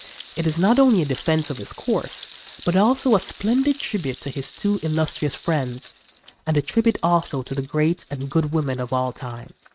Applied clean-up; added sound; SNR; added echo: neural mask model RNNoise.